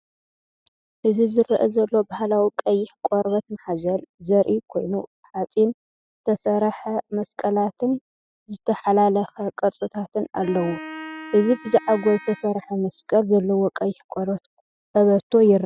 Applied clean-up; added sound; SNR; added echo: classical method spectral subtraction.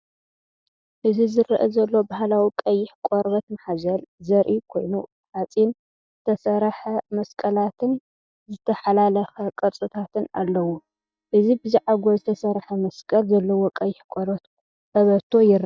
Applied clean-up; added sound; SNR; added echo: neural mask model DeepFilterNet 3.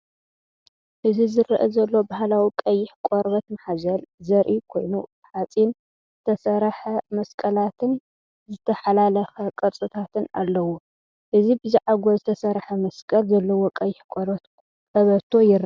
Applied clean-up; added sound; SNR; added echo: none; none; none; none.